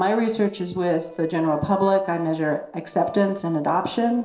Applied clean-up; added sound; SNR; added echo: neural separator model SepFormer DNS4.